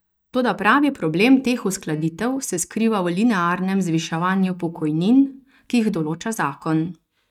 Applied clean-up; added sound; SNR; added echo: neural mask model DeepFilterNet 3.